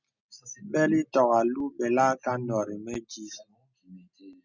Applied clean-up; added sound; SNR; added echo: none; none; none; none.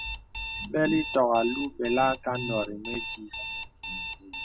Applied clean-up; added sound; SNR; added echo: none; Alarm; 5 dB; none.